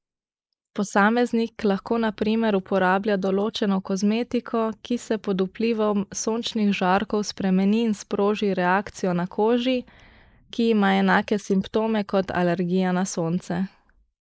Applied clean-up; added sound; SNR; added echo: neural mask model Resemble Enhance denoiser.